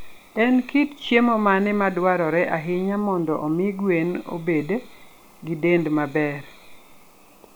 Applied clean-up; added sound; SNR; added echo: none; none; none; none.